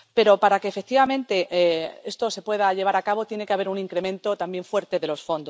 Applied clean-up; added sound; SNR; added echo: none; none; none; none.